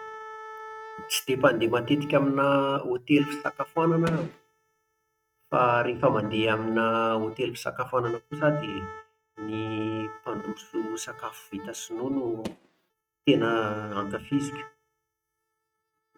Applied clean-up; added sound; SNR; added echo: neural mask model RNNoise.